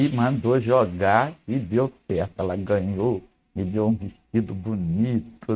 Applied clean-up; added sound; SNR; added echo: neural mask model RNNoise.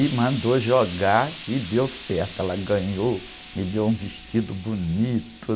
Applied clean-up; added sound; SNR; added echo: none; Explosion; 13 dB; none.